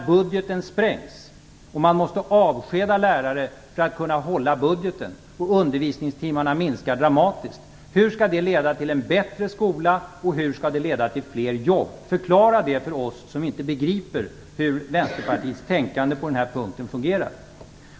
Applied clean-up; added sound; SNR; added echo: none; none; none; none.